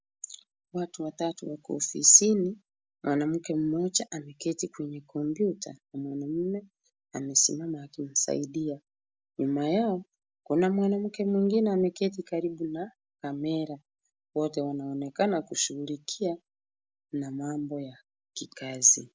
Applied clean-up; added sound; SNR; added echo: none; none; none; none.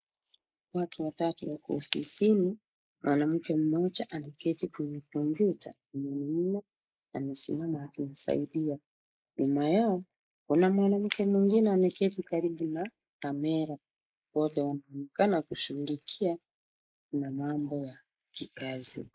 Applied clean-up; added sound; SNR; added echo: neural mask model Resemble Enhance denoiser.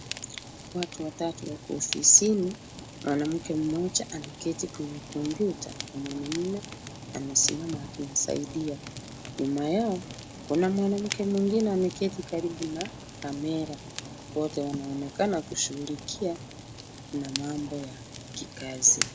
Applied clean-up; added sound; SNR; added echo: none; Fire; 11 dB; none.